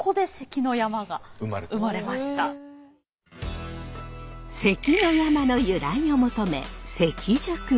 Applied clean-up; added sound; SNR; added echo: none; none; none; none.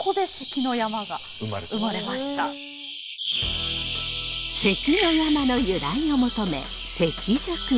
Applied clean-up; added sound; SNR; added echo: none; Bird vocalization, bird call, bird song; 7 dB; none.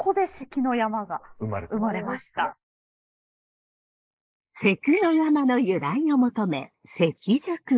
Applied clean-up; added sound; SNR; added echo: neural mask model Resemble Enhance denoiser.